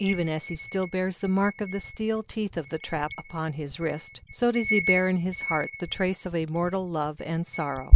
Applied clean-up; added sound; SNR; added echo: none; Wind chime; 0 dB; none.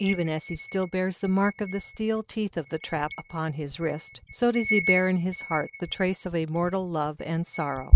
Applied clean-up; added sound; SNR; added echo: neural mask model RNNoise.